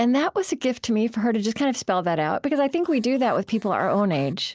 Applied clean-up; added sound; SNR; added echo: neural separator model SepFormer DNS4.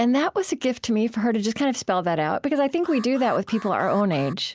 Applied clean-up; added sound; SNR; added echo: none; Alarm; 19 dB; none.